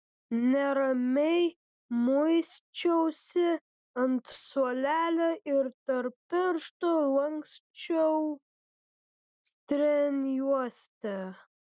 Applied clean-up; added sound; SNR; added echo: neural mask model DeepFilterNet 3.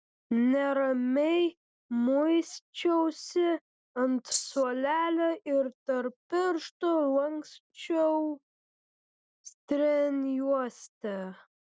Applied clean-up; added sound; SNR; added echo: none; Rattle (instrument); 4 dB; none.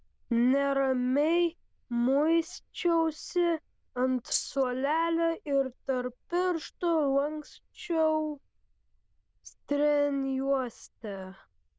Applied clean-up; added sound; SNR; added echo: neural diffusion model UNIVERSE++.